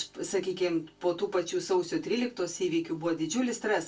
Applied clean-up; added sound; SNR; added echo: none; none; none; reverberation time 0.2 s.